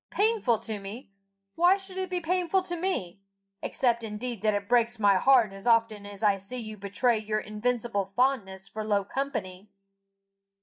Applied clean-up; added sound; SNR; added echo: neural mask model DeepFilterNet 3.